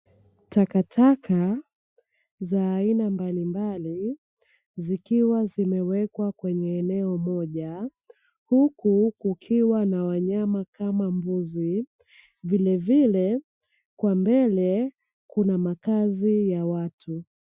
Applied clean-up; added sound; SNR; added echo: classical method Wiener filter.